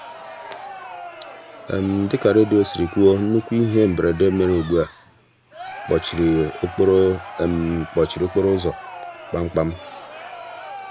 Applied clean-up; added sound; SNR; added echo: none; Crowd; 16 dB; none.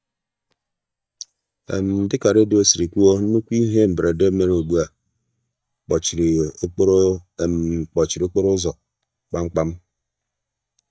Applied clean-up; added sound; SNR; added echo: neural mask model DeepFilterNet 3.